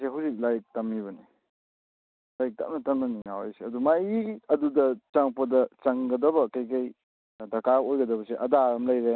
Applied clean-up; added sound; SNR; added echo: none; none; none; none.